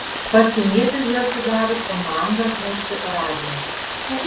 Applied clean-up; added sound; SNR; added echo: none; Rain; 4 dB; reverberation time 0.3 s.